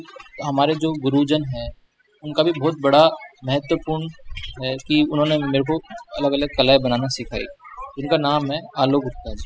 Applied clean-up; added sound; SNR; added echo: classical method spectral subtraction.